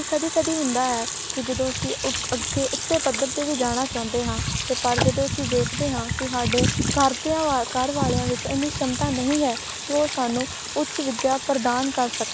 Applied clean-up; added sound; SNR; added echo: none; Sink (filling or washing) / Water tap, faucet; 6 dB; none.